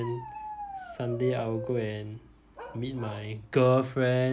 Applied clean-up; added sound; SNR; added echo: none; Bark; 14 dB; none.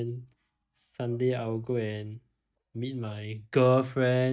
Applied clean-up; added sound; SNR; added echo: neural mask model DeepFilterNet 3.